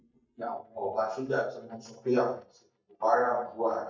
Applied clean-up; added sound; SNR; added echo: neural mask model DeepFilterNet 3.